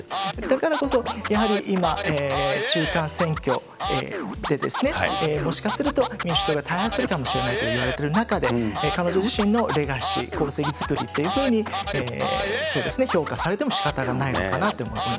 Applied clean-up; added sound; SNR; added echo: none; Scratching (performance technique); 5 dB; none.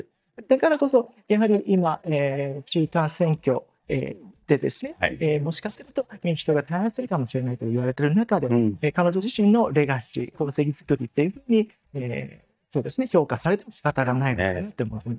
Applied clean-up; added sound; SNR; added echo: neural mask model DeepFilterNet 3.